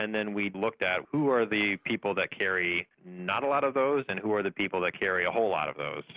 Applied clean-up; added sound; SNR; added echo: none; none; none; none.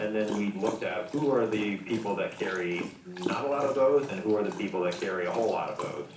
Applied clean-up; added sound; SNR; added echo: none; Dog; 13 dB; reverberation time 0.7 s.